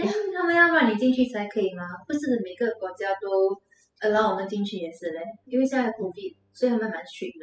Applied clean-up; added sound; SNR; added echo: classical method spectral subtraction.